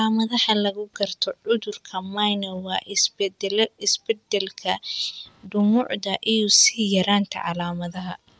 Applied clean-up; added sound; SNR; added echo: none; none; none; none.